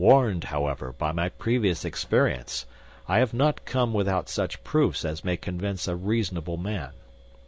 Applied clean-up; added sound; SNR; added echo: none; none; none; none.